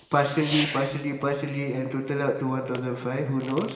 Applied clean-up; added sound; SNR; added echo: none; Fireworks; 11 dB; reverberation time 2.1 s.